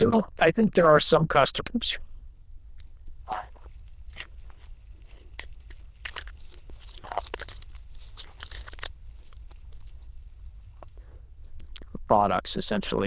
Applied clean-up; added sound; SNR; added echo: neural diffusion model UNIVERSE++.